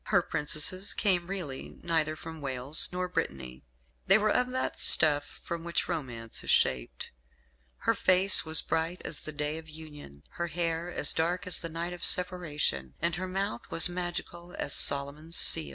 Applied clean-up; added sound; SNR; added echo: none; none; none; none.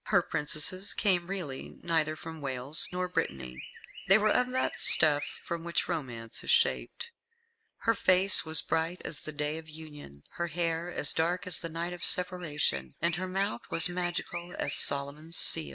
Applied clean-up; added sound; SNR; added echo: neural mask model Resemble Enhance denoiser.